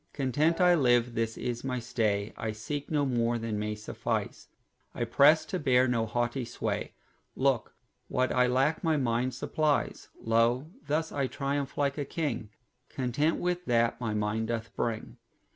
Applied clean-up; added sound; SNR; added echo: none; Piano; 12 dB; none.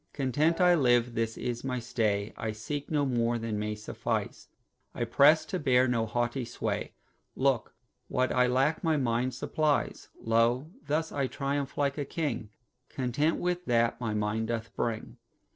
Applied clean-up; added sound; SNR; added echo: neural separator model SepFormer DNS4.